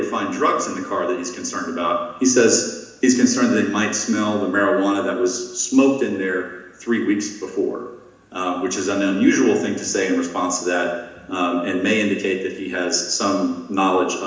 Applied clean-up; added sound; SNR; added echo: none; none; none; reverberation time 1.0 s.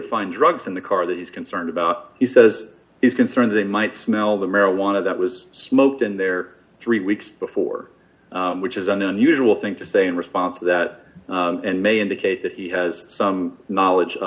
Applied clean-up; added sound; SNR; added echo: none; none; none; none.